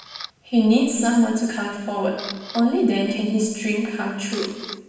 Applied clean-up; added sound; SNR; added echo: none; Camera; 19 dB; reverberation time 1.1 s.